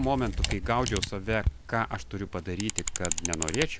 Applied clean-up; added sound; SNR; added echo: none; Camera; 2 dB; none.